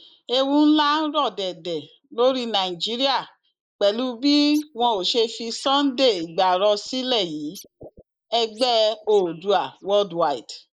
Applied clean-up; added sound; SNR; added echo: neural mask model Resemble Enhance denoiser.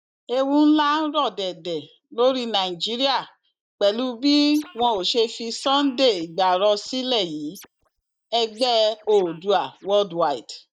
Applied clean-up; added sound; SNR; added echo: neural mask model DeepFilterNet 3.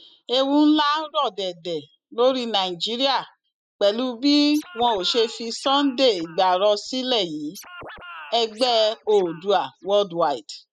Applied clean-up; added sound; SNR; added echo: classical method spectral subtraction.